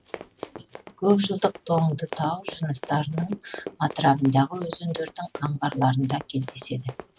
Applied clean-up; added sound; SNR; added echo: neural mask model RNNoise.